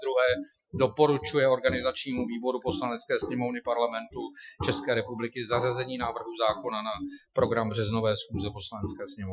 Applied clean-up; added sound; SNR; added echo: classical method Wiener filter.